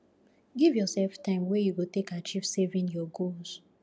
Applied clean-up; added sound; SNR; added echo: none; none; none; none.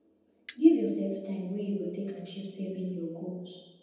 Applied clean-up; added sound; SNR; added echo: none; Bicycle bell; 4 dB; reverberation time 1.1 s.